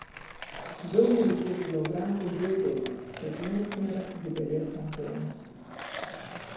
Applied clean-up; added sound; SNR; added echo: none; Skateboard; 12 dB; reverberation time 0.9 s.